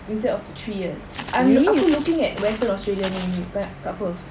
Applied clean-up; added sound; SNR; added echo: none; Walk, footsteps; 14 dB; none.